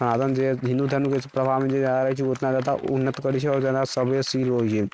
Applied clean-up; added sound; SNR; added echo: neural mask model RNNoise.